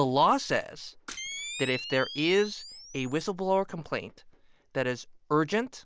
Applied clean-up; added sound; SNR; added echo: none; Camera; 13 dB; none.